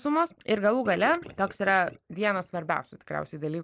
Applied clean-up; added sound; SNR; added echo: neural mask model Resemble Enhance denoiser.